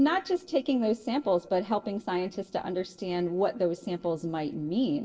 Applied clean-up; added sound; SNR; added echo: neural separator model SepFormer DNS4.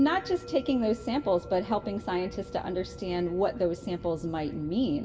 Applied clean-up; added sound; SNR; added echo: none; Musical instrument; 19 dB; reverberation time 0.7 s.